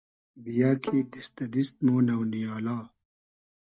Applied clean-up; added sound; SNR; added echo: neural mask model DeepFilterNet 3.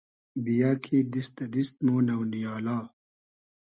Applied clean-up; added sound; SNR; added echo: none; none; none; none.